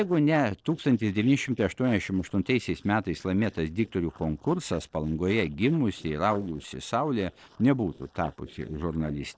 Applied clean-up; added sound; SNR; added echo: neural separator model SepFormer DNS4.